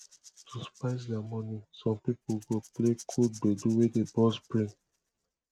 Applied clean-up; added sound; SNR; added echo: neural mask model RNNoise.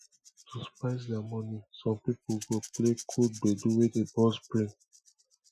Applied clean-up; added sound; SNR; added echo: classical method Wiener filter.